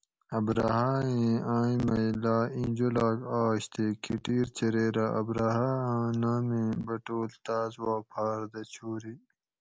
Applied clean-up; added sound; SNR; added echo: none; none; none; none.